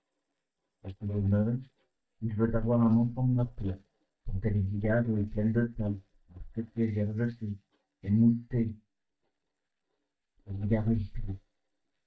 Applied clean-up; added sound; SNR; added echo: neural mask model DeepFilterNet 3.